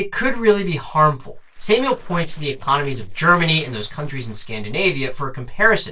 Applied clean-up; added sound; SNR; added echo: neural separator model SepFormer DNS4.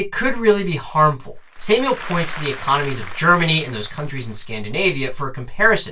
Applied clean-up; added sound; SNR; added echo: none; Applause / Crowd; 17 dB; reverberation time 0.2 s.